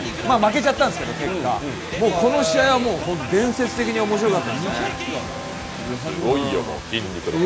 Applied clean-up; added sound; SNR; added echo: none; Domestic sounds, home sounds + Wind instrument, woodwind instrument; 13 dB; none.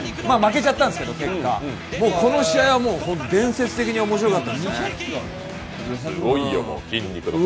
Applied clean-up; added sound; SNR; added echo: none; none; none; none.